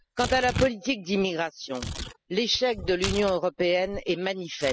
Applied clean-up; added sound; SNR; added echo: classical method spectral subtraction.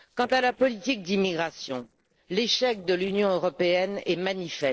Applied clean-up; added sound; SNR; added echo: neural separator model SepFormer DNS4.